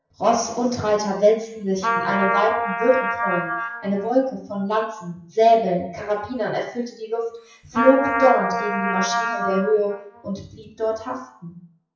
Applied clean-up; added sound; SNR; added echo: classical method WPE with log-MMSE.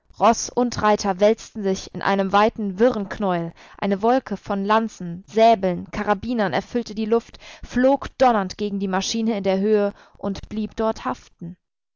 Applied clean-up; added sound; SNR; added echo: none; none; none; none.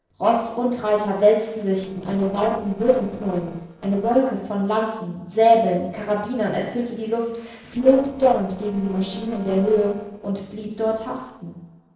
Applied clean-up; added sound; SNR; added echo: neural separator model SepFormer DNS4.